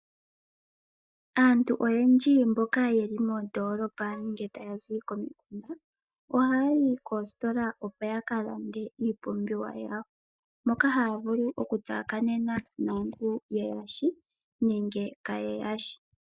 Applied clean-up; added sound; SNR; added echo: neural mask model DeepFilterNet 3.